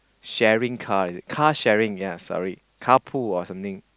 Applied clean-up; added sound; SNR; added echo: none; none; none; none.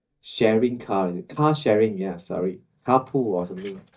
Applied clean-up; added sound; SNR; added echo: neural mask model DeepFilterNet 3.